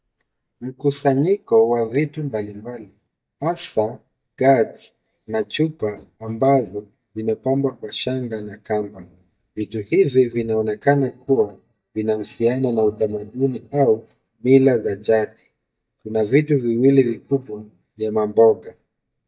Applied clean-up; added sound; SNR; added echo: neural mask model DeepFilterNet 3.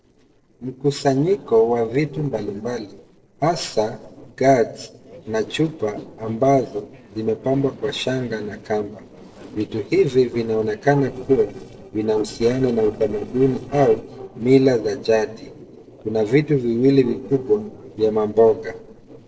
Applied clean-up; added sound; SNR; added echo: neural separator model SepFormer DNS4.